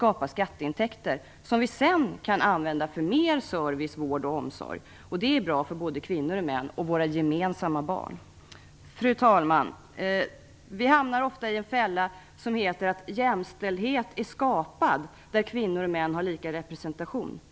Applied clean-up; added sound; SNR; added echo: none; none; none; none.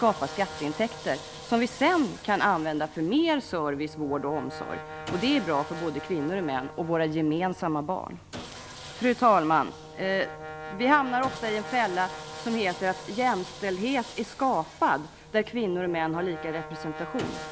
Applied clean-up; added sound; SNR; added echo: none; Brass instrument + Sawing; 13 dB; none.